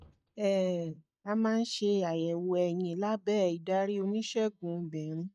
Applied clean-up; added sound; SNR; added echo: neural mask model DeepFilterNet 3.